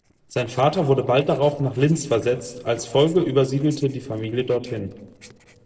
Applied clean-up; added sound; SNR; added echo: neural separator model SepFormer DNS4.